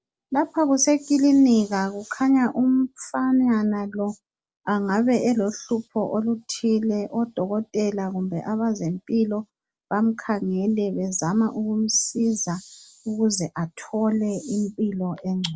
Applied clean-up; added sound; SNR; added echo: none; none; none; none.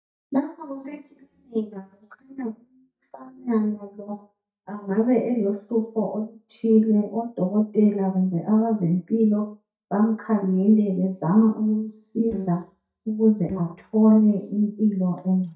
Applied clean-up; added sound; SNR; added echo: neural mask model DeepFilterNet 3.